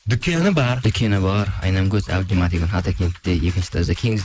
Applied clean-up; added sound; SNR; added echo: neural mask model Resemble Enhance denoiser.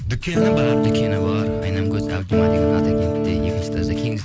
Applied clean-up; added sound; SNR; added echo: none; Electric guitar / Strum; -5 dB; none.